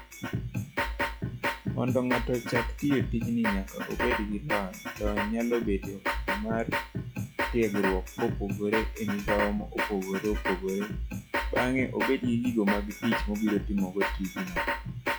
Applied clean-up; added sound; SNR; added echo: classical method log-MMSE.